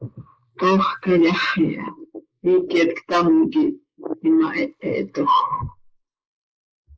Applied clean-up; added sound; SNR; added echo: neural mask model Resemble Enhance denoiser.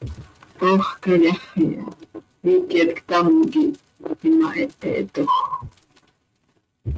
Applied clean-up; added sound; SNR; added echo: neural mask model RNNoise.